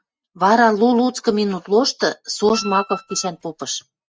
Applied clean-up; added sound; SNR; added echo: neural mask model RNNoise.